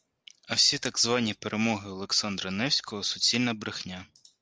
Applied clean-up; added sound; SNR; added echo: none; none; none; none.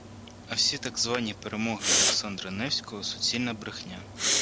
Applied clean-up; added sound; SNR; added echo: none; Respiratory sounds; 0 dB; none.